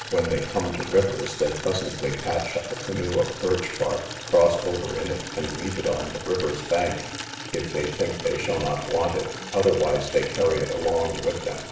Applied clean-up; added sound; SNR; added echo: none; Water tap, faucet / Liquid; 10 dB; reverberation time 0.7 s.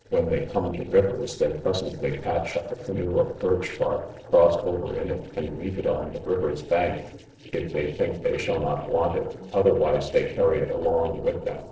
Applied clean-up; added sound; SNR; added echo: neural separator model SepFormer DNS4.